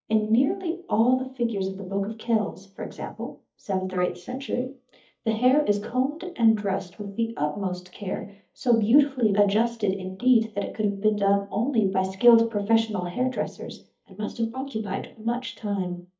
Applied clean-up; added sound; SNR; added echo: neural mask model DeepFilterNet 3.